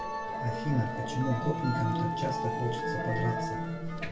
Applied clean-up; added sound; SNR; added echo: none; Musical instrument; 0 dB; reverberation time 0.2 s.